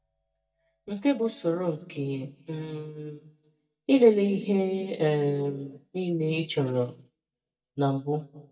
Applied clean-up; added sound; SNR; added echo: neural mask model DeepFilterNet 3.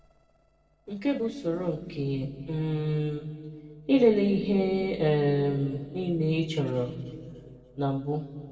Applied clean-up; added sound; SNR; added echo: neural separator model SepFormer DNS4.